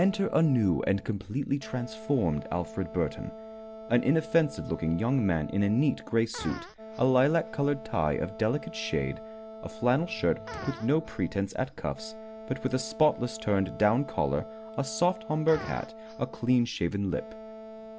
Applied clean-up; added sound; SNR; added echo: none; Wind instrument, woodwind instrument + Fart; 15 dB; none.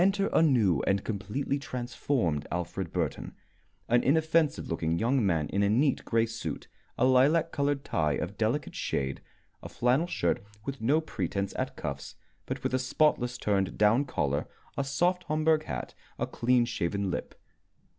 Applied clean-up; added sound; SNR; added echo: none; none; none; none.